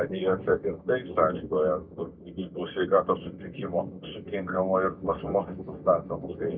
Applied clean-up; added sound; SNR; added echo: neural mask model DeepFilterNet 3.